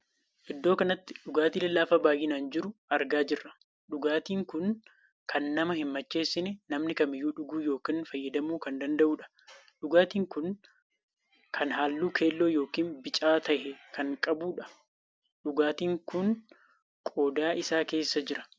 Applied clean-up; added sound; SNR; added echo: none; none; none; none.